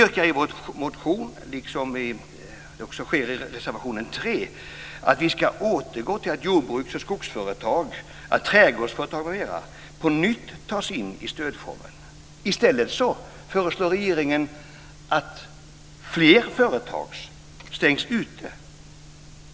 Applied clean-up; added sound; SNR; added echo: none; none; none; none.